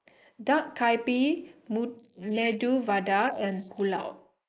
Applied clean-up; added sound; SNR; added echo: neural mask model Resemble Enhance denoiser.